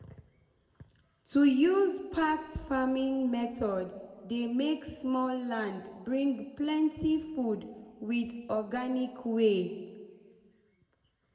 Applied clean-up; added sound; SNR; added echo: none; none; none; reverberation time 1.3 s.